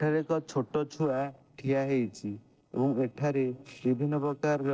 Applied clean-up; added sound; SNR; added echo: neural separator model SepFormer DNS4.